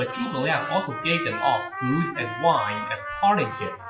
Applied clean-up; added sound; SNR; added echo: classical method WPE with log-MMSE.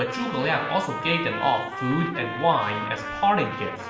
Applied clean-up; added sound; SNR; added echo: none; Trumpet; 7 dB; reverberation time 1.1 s.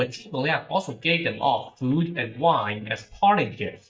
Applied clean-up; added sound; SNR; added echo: neural mask model DeepFilterNet 3.